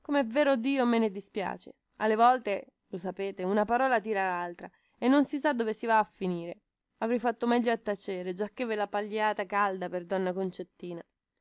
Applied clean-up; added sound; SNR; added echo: none; none; none; none.